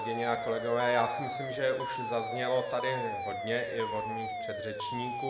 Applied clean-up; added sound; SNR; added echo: none; Alarm; 4 dB; reverberation time 1.3 s.